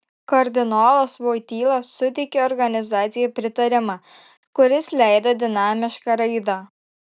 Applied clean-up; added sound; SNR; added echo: none; none; none; none.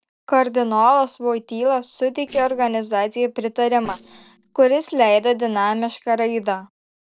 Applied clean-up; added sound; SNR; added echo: neural separator model SepFormer DNS4.